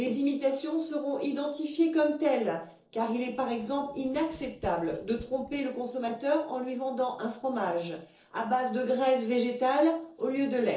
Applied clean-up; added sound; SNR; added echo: neural separator model SepFormer DNS4.